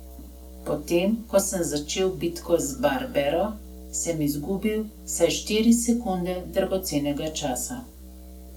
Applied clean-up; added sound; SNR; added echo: none; Musical instrument; 16 dB; none.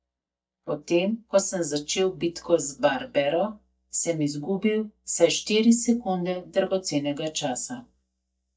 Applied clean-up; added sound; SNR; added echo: neural mask model DeepFilterNet 3.